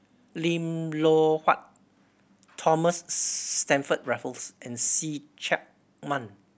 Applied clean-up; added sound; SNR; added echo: none; none; none; none.